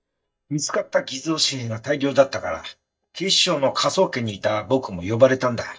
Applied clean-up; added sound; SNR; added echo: neural mask model DeepFilterNet 3.